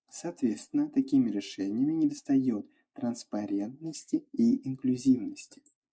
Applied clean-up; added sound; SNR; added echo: neural mask model Resemble Enhance denoiser.